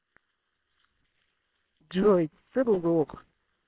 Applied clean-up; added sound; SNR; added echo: neural separator model SepFormer WHAMR!.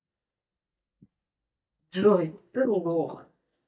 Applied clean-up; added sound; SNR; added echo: neural mask model DeepFilterNet 3.